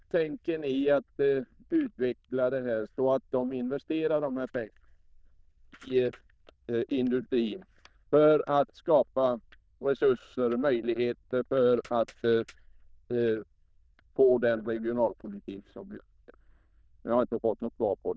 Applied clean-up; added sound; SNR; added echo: neural diffusion model UNIVERSE++.